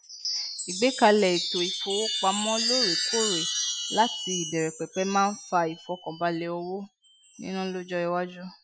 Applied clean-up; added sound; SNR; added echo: classical method Wiener filter.